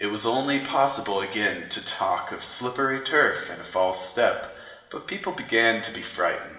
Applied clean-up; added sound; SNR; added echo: none; none; none; reverberation time 1.1 s.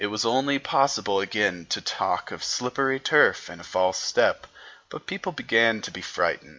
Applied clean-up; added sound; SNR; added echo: none; none; none; none.